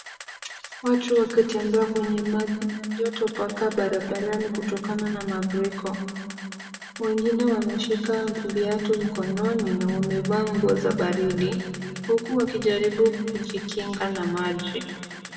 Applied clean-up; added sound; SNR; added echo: none; Camera; 16 dB; reverberation time 1.9 s.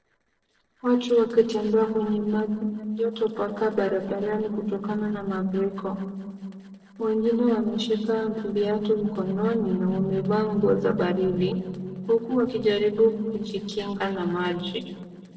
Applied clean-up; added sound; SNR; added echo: neural separator model SepFormer DNS4.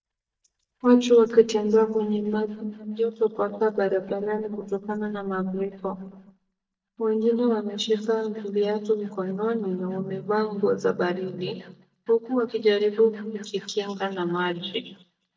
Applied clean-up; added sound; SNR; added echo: neural mask model DeepFilterNet 3.